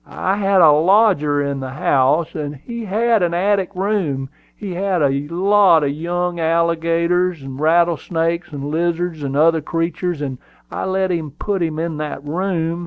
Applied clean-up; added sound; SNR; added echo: none; none; none; none.